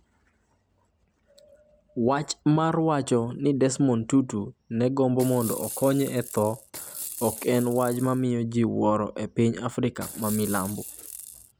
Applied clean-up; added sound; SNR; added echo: none; Rattle / Rattle (instrument); 12 dB; none.